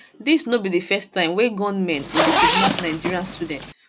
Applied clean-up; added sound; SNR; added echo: none; Zipper (clothing); -2 dB; none.